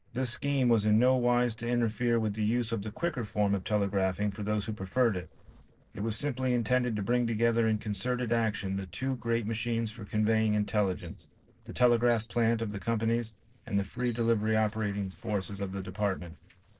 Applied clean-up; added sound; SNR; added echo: neural separator model SepFormer DNS4.